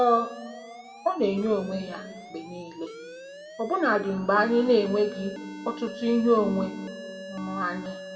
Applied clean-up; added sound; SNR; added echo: none; Alarm; 14 dB; reverberation time 1.2 s.